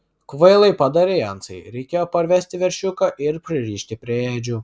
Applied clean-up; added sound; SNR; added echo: none; none; none; none.